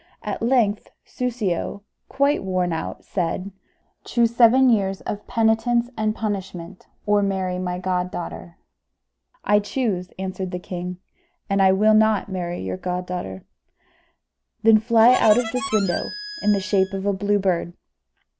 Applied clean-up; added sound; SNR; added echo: none; Harmonica; 10 dB; none.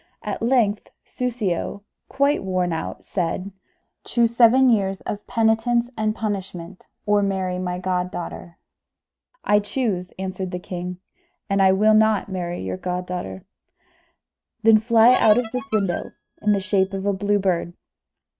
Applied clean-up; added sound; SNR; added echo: neural mask model RNNoise.